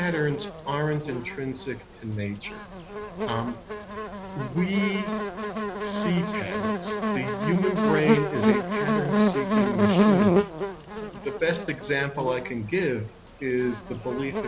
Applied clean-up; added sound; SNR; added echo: none; Buzz; -2 dB; none.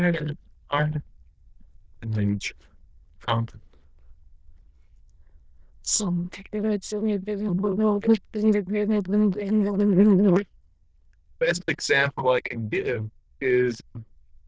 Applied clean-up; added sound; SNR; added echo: neural diffusion model UNIVERSE++.